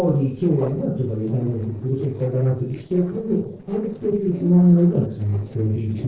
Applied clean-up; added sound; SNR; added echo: neural separator model SepFormer DNS4.